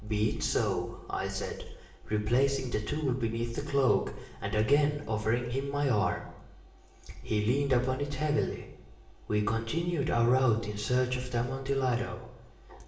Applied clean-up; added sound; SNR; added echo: none; none; none; reverberation time 0.7 s.